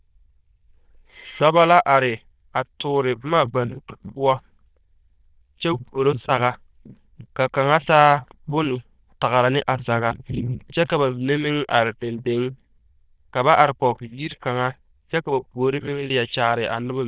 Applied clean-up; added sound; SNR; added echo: neural diffusion model UNIVERSE++.